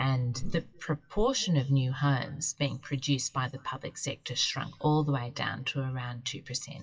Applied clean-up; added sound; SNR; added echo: classical method WPE with log-MMSE.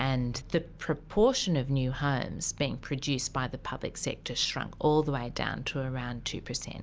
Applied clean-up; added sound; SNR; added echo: none; none; none; none.